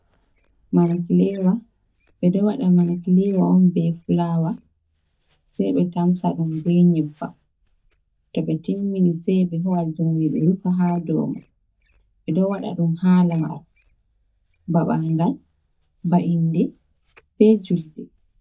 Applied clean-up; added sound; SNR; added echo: neural mask model DeepFilterNet 3.